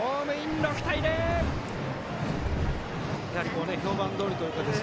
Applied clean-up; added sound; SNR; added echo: none; Livestock, farm animals, working animals; 5 dB; none.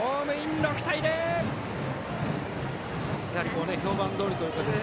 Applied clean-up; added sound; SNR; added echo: none; none; none; none.